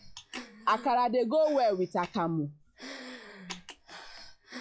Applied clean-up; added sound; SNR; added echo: classical method log-MMSE.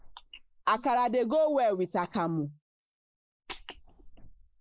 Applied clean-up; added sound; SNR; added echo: neural mask model Resemble Enhance denoiser.